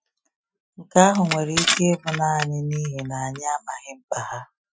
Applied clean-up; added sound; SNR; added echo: classical method Wiener filter.